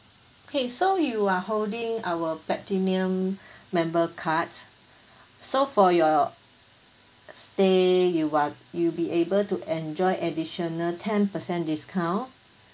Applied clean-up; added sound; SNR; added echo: none; none; none; none.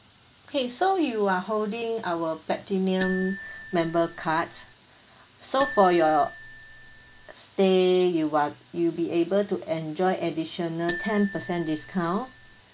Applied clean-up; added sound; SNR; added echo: none; Marimba, xylophone; 13 dB; none.